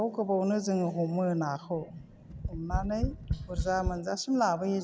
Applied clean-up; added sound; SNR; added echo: none; Tap; 4 dB; none.